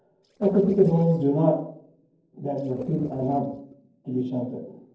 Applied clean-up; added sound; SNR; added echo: neural separator model SepFormer DNS4.